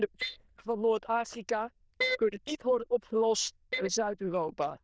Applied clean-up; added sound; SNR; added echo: neural diffusion model UNIVERSE++.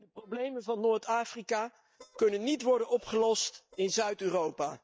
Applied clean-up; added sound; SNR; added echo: neural mask model DeepFilterNet 3.